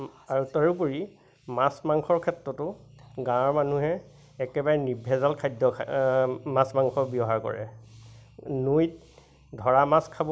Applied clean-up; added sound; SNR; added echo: none; none; none; none.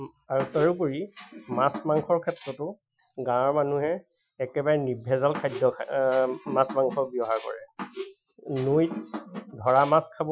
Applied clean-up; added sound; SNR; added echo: classical method Wiener filter.